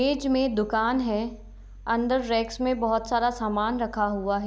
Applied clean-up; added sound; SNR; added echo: none; Mechanical fan; 18 dB; none.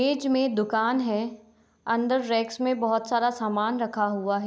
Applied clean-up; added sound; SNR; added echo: none; none; none; none.